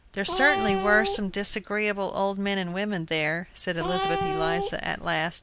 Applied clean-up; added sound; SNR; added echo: none; Cat; 3 dB; none.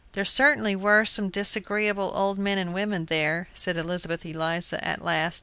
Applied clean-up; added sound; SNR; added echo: none; none; none; none.